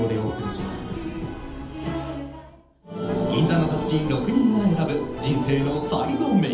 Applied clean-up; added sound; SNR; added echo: none; Vehicle horn, car horn, honking; 16 dB; reverberation time 0.8 s.